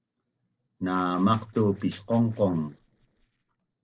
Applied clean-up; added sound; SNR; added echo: neural separator model SepFormer DNS4.